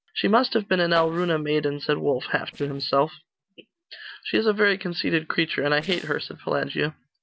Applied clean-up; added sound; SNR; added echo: neural separator model SepFormer DNS4.